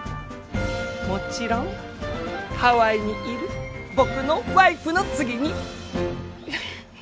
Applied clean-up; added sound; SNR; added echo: none; none; none; none.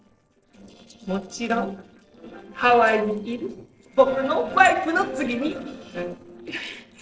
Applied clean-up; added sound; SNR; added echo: neural separator model SepFormer DNS4.